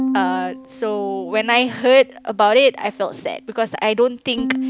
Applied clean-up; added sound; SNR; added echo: none; Bowed string instrument; 10 dB; none.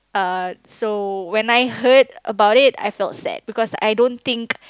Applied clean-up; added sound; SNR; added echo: none; none; none; none.